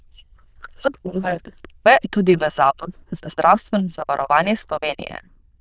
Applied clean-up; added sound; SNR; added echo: neural diffusion model UNIVERSE++.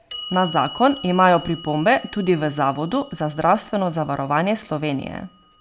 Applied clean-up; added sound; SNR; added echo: none; Clock; 13 dB; none.